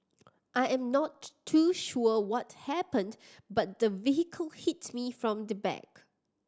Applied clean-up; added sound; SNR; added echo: none; none; none; none.